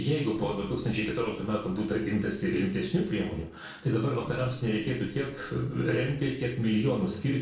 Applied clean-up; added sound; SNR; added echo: neural separator model SepFormer DNS4.